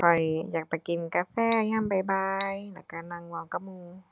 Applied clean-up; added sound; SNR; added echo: none; Cutlery, silverware / Dishes, pots, and pans; 15 dB; none.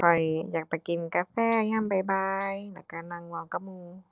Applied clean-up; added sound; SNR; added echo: neural separator model SepFormer DNS4.